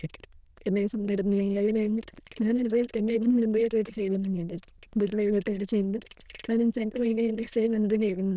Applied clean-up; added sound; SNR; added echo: neural diffusion model UNIVERSE++.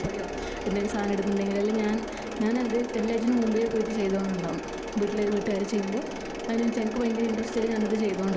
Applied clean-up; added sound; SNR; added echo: none; Mechanisms; 7 dB; none.